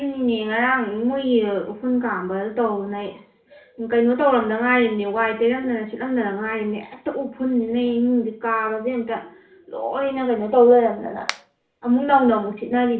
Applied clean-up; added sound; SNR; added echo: none; Finger snapping; 15 dB; reverberation time 0.4 s.